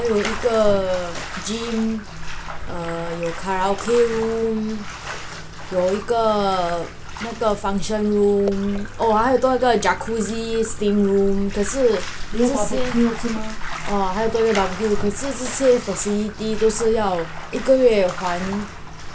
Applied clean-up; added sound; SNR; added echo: none; Bathtub (filling or washing); 7 dB; none.